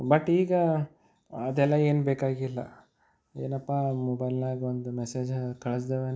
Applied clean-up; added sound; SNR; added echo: none; none; none; none.